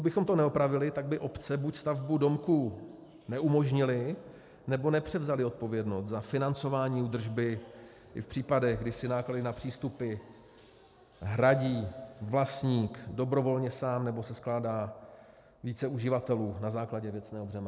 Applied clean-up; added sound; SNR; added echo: none; none; none; none.